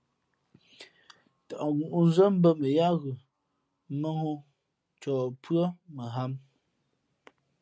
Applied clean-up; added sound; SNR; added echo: none; none; none; none.